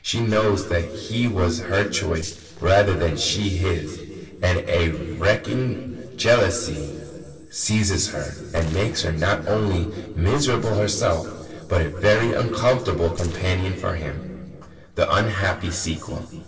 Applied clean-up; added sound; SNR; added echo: neural separator model SepFormer DNS4.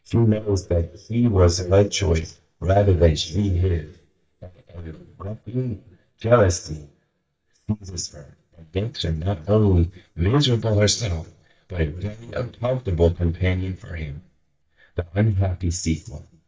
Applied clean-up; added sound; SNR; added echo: neural mask model DeepFilterNet 3.